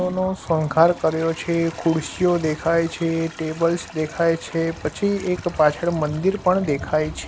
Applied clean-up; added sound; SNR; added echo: none; Toilet flush; 19 dB; none.